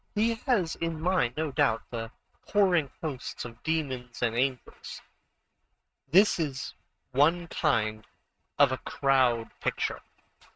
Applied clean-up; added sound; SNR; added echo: neural mask model RNNoise.